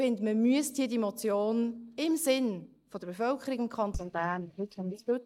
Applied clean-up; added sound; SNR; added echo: neural mask model DeepFilterNet 3.